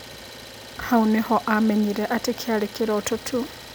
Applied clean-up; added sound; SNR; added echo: none; Idling; 16 dB; none.